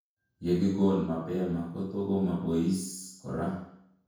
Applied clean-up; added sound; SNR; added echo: none; none; none; reverberation time 0.6 s.